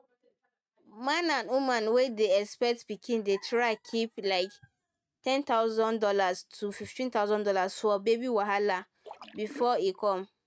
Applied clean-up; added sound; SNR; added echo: neural mask model RNNoise.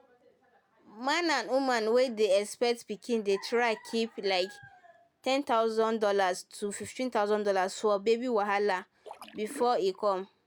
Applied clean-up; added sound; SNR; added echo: none; Splash, splatter; 18 dB; none.